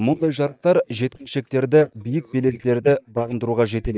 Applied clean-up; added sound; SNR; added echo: neural mask model DeepFilterNet 3.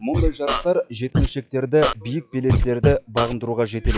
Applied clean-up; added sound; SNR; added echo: classical method log-MMSE.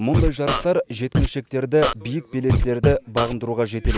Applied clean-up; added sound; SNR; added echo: none; Scratching (performance technique); 1 dB; none.